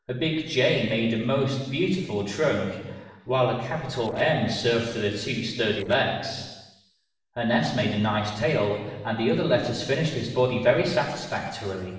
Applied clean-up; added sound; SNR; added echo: neural separator model SepFormer DNS4.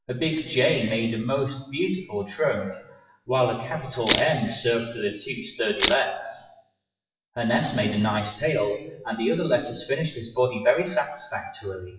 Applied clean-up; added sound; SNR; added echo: classical method WPE with log-MMSE.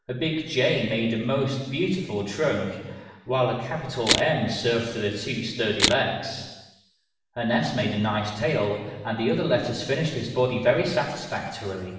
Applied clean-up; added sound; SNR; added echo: none; Camera; 1 dB; reverberation time 1.2 s.